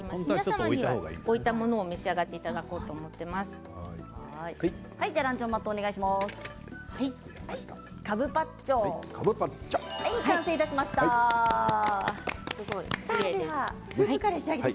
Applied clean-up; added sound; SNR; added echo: none; none; none; none.